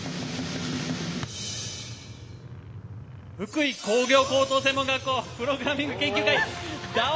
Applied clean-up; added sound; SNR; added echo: none; Truck; 14 dB; none.